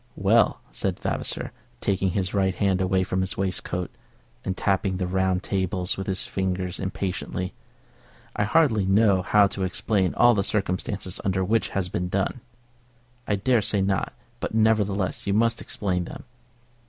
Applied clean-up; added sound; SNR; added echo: none; none; none; none.